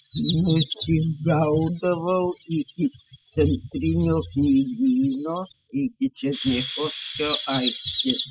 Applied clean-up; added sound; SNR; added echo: classical method spectral subtraction.